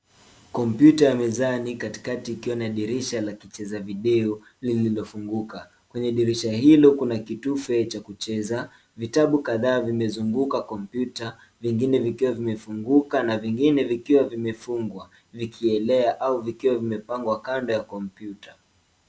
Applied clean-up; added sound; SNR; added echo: none; none; none; none.